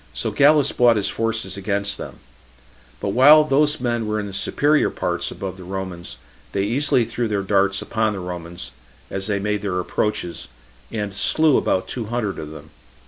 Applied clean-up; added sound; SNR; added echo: none; none; none; none.